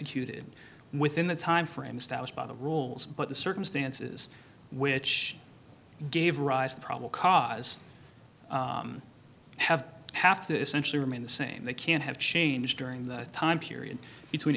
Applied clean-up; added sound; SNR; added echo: none; none; none; none.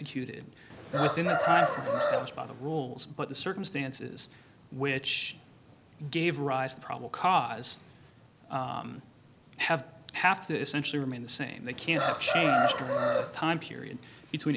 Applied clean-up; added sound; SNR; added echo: none; Chicken, rooster; -3 dB; none.